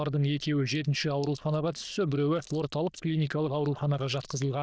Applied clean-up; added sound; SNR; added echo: neural diffusion model UNIVERSE++.